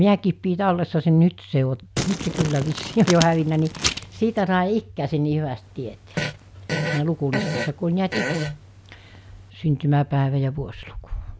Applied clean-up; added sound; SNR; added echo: none; Fart + Crumpling, crinkling; 6 dB; none.